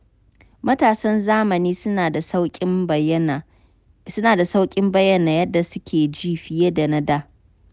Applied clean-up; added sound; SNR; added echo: none; none; none; none.